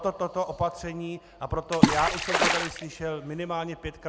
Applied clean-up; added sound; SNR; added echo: none; Water / Splash, splatter; -5 dB; none.